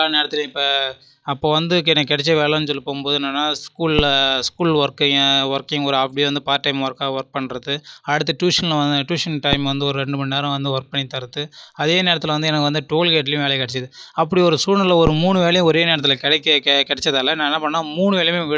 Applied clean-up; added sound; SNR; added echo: classical method log-MMSE.